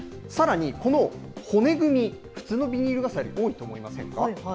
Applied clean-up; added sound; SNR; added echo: none; none; none; none.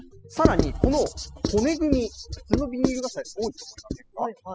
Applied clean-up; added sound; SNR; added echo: classical method spectral subtraction.